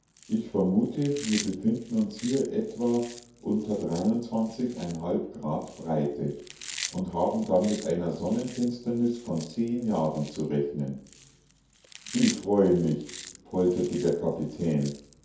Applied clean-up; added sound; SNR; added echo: none; Chewing, mastication; 16 dB; reverberation time 0.6 s.